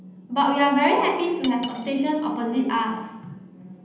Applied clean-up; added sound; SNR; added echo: none; Cutlery, silverware; 14 dB; reverberation time 0.9 s.